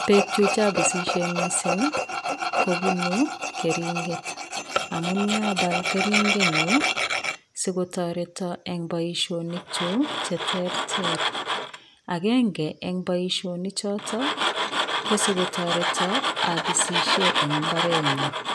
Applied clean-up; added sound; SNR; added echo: none; Tools; 0 dB; none.